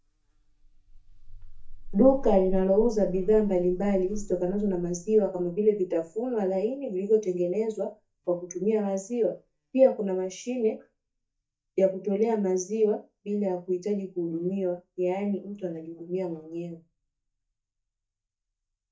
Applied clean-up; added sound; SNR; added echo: neural mask model DeepFilterNet 3.